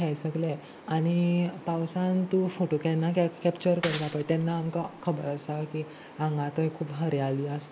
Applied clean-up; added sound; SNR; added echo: none; Shatter / Crushing; 12 dB; none.